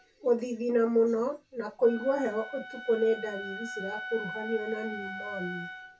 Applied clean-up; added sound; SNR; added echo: none; Wind instrument, woodwind instrument; 12 dB; reverberation time 0.2 s.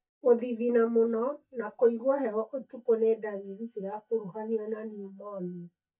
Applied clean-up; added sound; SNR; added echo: neural mask model DeepFilterNet 3.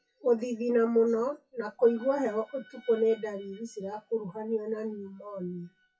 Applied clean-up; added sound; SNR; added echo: classical method WPE with log-MMSE.